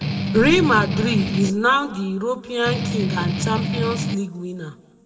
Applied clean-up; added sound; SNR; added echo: none; Strum; 2 dB; reverberation time 1.2 s.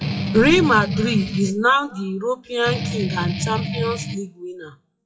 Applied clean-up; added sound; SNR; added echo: classical method WPE with log-MMSE.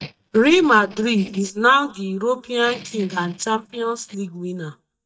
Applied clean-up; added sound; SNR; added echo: neural mask model DeepFilterNet 3.